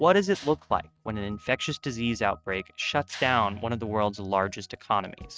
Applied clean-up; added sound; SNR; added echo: neural mask model RNNoise.